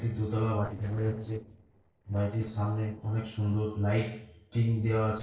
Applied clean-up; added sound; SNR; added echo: neural separator model SepFormer DNS4.